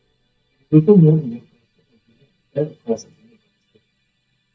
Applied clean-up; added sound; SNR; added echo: neural mask model DeepFilterNet 3.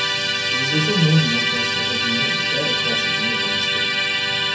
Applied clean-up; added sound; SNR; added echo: none; Musical instrument; -4 dB; reverberation time 0.3 s.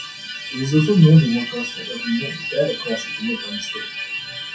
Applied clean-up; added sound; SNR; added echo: classical method WPE with log-MMSE.